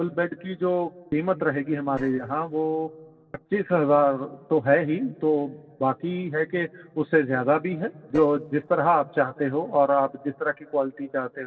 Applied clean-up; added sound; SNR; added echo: neural separator model SepFormer DNS4.